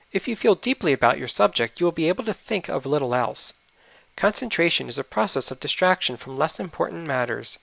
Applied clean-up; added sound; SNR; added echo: none; none; none; none.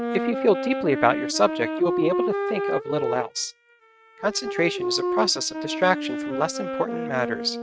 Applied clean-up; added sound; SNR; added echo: neural mask model RNNoise.